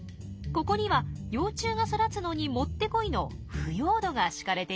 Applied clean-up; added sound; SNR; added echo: none; none; none; none.